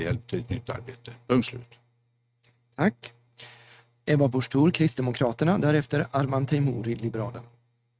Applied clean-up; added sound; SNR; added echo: neural mask model RNNoise.